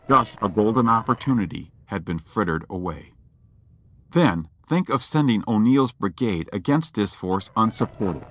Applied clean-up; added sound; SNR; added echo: neural separator model SepFormer DNS4.